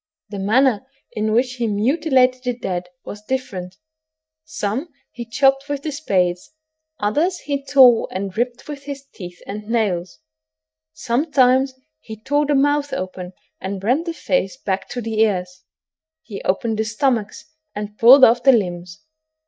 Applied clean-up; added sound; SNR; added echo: neural mask model DeepFilterNet 3.